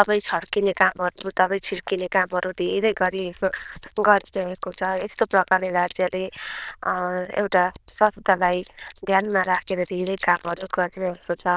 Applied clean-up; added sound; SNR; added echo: neural diffusion model UNIVERSE++.